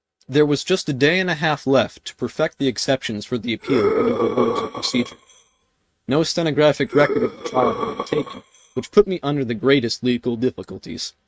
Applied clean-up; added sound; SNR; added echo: neural mask model RNNoise.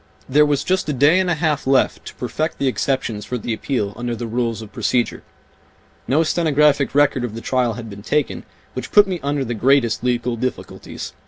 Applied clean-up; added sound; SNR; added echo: none; none; none; none.